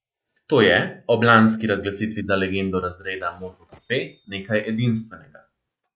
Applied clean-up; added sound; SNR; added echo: neural mask model RNNoise.